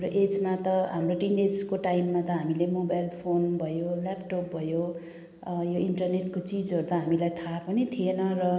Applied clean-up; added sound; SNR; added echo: none; none; none; none.